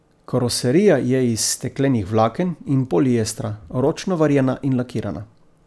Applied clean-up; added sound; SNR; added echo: none; none; none; none.